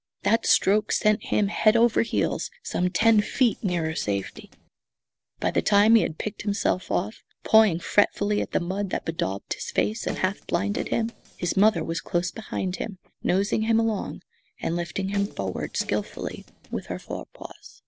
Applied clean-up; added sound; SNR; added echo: neural separator model SepFormer DNS4.